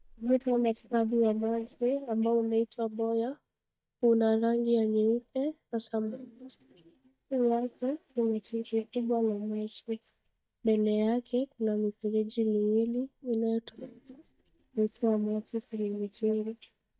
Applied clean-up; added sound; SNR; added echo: neural mask model DeepFilterNet 3.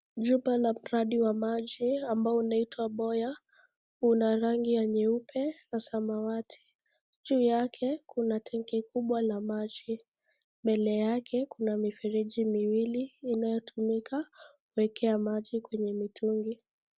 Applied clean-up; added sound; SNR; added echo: none; none; none; none.